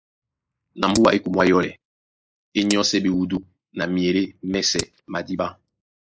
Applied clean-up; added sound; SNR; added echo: neural mask model Resemble Enhance denoiser.